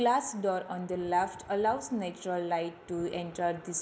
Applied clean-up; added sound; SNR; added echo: none; none; none; none.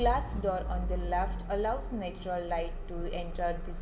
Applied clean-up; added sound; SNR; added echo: none; Idling / Engine starting / Motor vehicle (road); 2 dB; reverberation time 1.6 s.